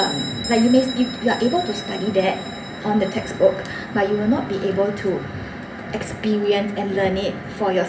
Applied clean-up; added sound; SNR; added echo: none; Bell; 16 dB; reverberation time 0.3 s.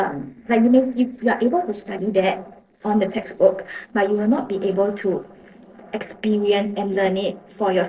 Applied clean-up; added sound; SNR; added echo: neural separator model SepFormer DNS4.